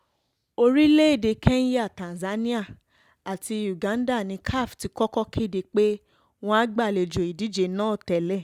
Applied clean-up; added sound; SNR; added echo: none; none; none; none.